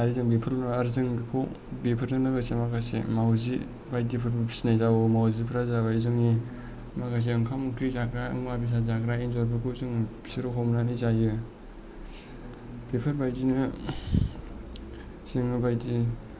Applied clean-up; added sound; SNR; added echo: none; none; none; none.